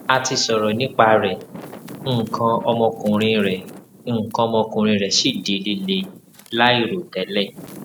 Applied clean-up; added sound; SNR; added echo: none; Wind; 19 dB; none.